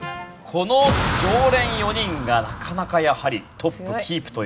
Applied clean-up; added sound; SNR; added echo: none; none; none; none.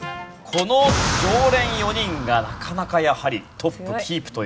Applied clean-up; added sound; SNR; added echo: none; Dishes, pots, and pans / Glass; 19 dB; none.